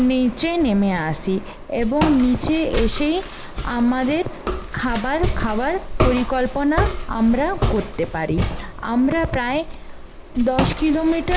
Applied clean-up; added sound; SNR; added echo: none; Walk, footsteps; 5 dB; none.